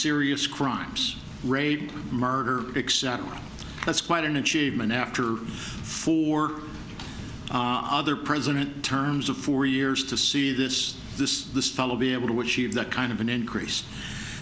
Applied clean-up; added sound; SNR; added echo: none; none; none; none.